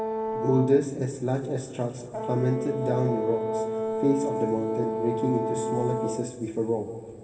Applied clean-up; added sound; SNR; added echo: none; Brass instrument; 3 dB; reverberation time 2.6 s.